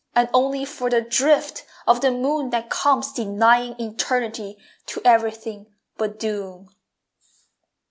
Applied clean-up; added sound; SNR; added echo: none; none; none; none.